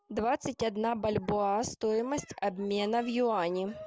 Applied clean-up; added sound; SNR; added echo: none; none; none; none.